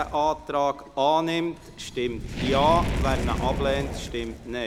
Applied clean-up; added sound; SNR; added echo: none; Fire; 5 dB; none.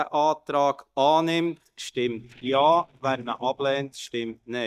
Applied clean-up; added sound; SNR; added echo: neural mask model DeepFilterNet 3.